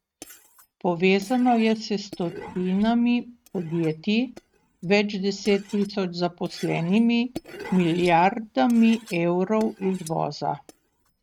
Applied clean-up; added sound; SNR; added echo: neural mask model RNNoise.